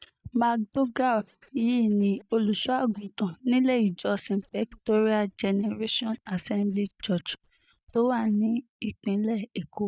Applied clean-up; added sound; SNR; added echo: neural mask model DeepFilterNet 3.